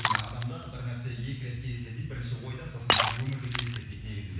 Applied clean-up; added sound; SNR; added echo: none; Shatter; 0 dB; reverberation time 1.1 s.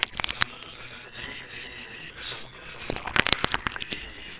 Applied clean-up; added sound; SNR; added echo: neural separator model SepFormer WHAMR!.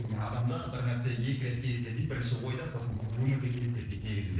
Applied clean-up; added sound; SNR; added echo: neural separator model SepFormer DNS4.